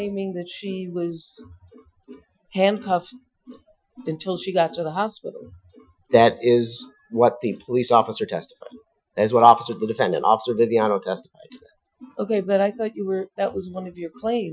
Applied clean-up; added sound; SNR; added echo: classical method Wiener filter.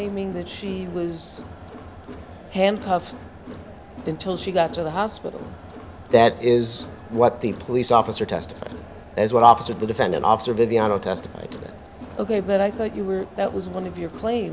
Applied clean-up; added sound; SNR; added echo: none; Crowd; 16 dB; none.